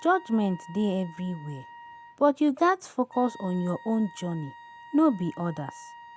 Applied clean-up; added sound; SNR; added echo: none; Wind instrument, woodwind instrument; 20 dB; none.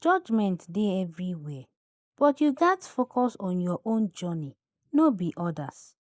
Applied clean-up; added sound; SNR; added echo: neural mask model Resemble Enhance denoiser.